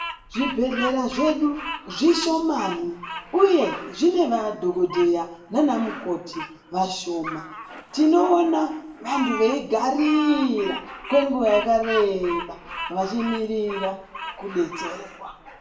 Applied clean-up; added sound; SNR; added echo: none; Bird vocalization, bird call, bird song; 12 dB; reverberation time 0.6 s.